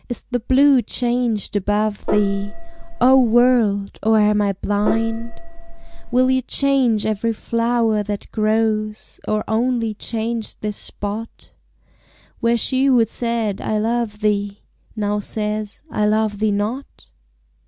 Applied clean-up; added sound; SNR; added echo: none; Gong; 5 dB; none.